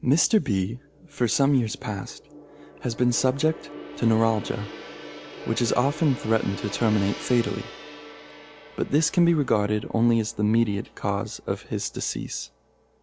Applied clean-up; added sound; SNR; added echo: none; Gong; 17 dB; none.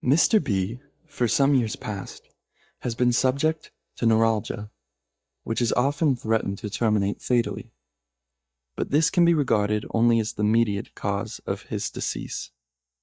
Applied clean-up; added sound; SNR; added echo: neural mask model DeepFilterNet 3.